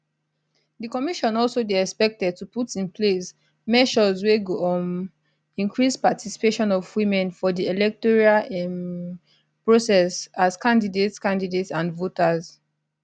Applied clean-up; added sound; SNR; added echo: none; none; none; none.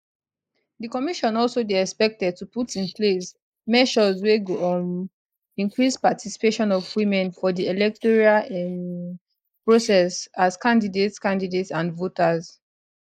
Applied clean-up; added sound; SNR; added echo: neural mask model Resemble Enhance denoiser.